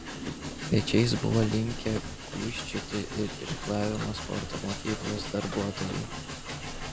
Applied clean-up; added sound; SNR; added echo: none; Train; 6 dB; none.